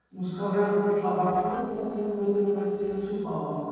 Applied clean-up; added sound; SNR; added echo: neural separator model SepFormer DNS4.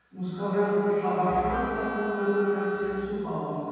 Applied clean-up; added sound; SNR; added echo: none; Wind instrument, woodwind instrument; 12 dB; reverberation time 2.2 s.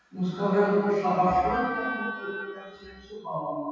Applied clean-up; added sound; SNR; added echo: classical method WPE with log-MMSE.